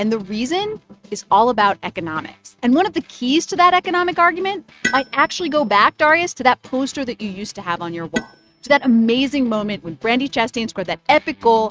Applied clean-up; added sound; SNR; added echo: neural mask model RNNoise.